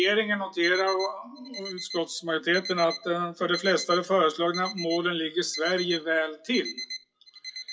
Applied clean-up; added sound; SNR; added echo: classical method WPE with log-MMSE.